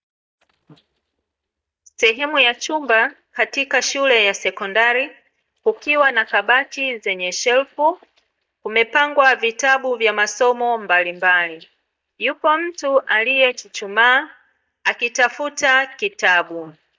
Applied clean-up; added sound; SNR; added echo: neural mask model DeepFilterNet 3.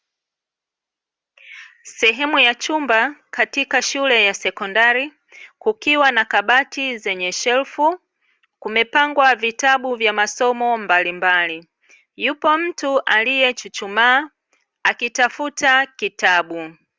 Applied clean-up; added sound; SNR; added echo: none; none; none; none.